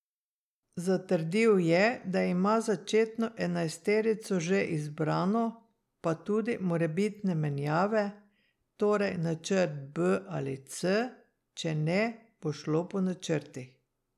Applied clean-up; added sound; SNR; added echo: none; none; none; none.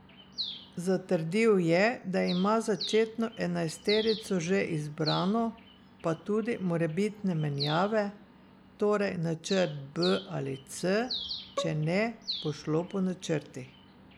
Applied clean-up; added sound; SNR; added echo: none; Bowed string instrument + Bird; 13 dB; none.